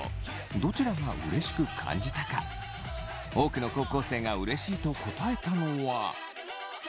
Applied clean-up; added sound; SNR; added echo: none; none; none; none.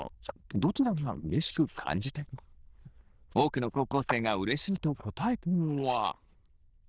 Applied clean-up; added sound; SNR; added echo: neural diffusion model UNIVERSE++.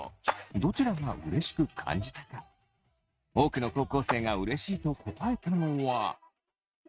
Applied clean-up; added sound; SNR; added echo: neural mask model RNNoise.